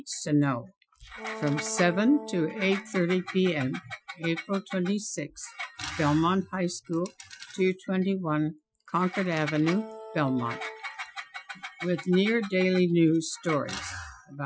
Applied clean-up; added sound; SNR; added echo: classical method Wiener filter.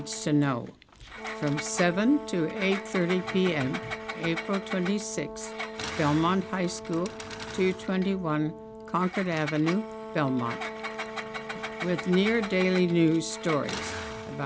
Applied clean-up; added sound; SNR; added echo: none; Brass instrument + Engine; 9 dB; none.